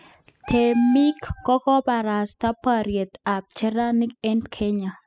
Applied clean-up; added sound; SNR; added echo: classical method spectral subtraction.